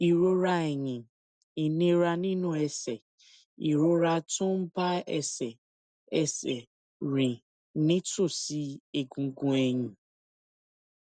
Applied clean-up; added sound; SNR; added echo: none; none; none; none.